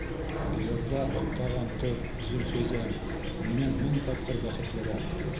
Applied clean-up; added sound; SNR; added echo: none; Chirp, tweet / Fowl; 0 dB; reverberation time 0.7 s.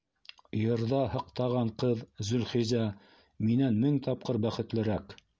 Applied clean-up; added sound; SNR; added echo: none; none; none; none.